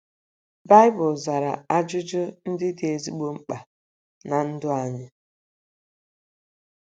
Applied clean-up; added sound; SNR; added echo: none; none; none; none.